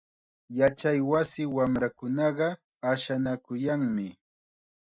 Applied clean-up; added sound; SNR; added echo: neural mask model DeepFilterNet 3.